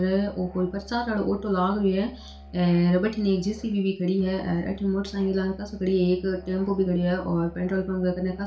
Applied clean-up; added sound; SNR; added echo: none; Musical instrument; 19 dB; reverberation time 0.4 s.